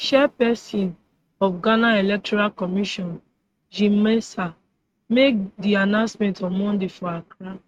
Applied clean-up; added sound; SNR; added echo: neural mask model RNNoise.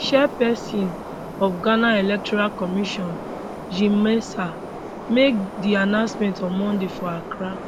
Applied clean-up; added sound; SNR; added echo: none; Subway, metro, underground; 10 dB; none.